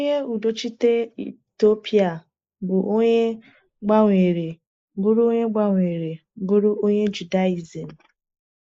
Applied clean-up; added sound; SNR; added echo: neural mask model Resemble Enhance denoiser.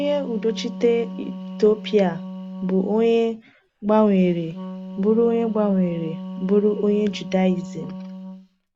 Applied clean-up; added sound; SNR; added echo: none; Wind instrument, woodwind instrument; 12 dB; none.